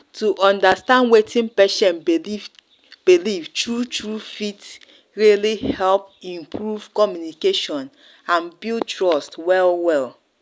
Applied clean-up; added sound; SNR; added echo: none; none; none; none.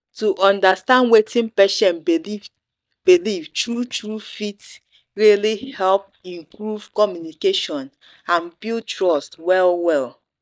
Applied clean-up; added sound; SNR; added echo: neural mask model DeepFilterNet 3.